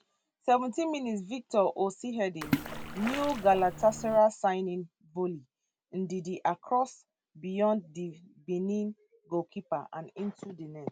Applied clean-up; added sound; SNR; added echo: none; Splash, splatter; 5 dB; none.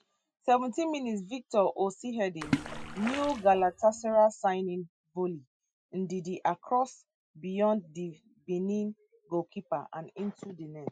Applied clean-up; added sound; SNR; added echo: classical method Wiener filter.